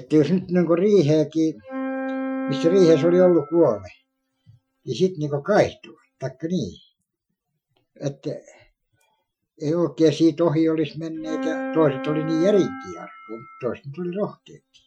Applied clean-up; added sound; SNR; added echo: classical method Wiener filter.